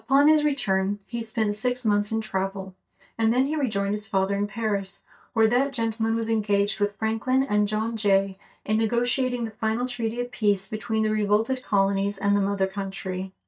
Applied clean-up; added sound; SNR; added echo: neural mask model DeepFilterNet 3.